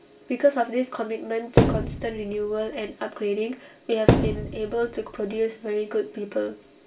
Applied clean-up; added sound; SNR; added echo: none; Thump, thud; -3 dB; reverberation time 0.3 s.